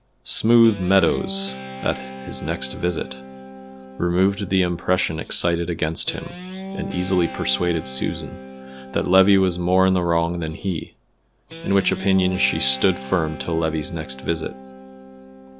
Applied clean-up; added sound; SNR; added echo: none; Guitar; 13 dB; none.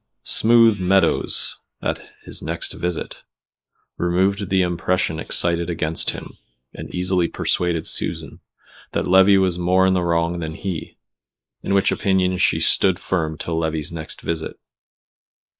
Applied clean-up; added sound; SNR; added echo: neural mask model Resemble Enhance denoiser.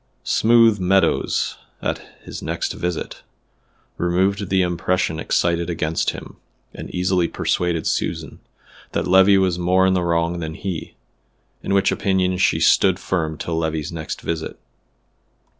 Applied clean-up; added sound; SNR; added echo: none; none; none; none.